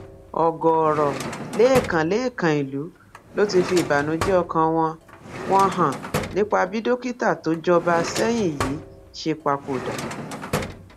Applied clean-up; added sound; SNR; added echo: none; Drawer open or close; 10 dB; none.